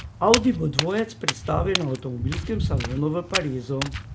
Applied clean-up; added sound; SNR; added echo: none; Walk, footsteps; 3 dB; none.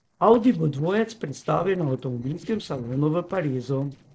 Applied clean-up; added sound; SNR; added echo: neural separator model SepFormer DNS4.